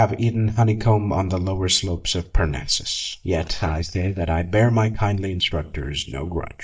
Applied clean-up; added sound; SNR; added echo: neural mask model DeepFilterNet 3.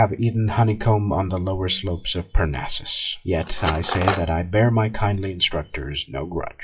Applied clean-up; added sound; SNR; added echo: classical method WPE with log-MMSE.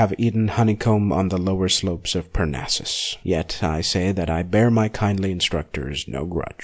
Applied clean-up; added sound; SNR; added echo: none; none; none; none.